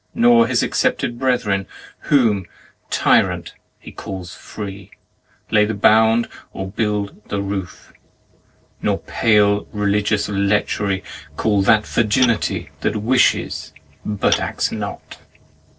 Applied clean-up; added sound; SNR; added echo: neural separator model SepFormer DNS4.